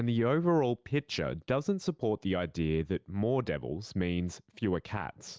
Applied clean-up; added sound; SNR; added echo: none; none; none; none.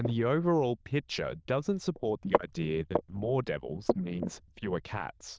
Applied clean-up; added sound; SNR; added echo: neural diffusion model UNIVERSE++.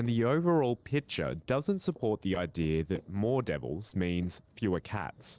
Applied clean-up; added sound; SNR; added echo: neural separator model SepFormer DNS4.